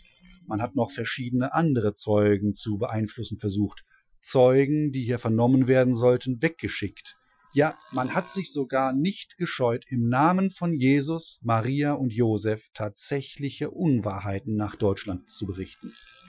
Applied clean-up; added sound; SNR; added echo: classical method Wiener filter.